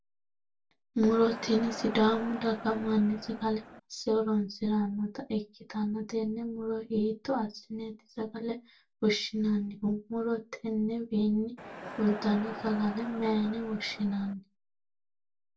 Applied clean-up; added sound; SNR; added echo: none; Crowd; 12 dB; reverberation time 0.1 s.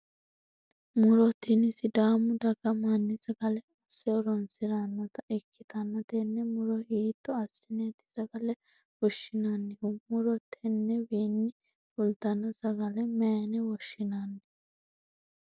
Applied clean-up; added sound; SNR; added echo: none; none; none; none.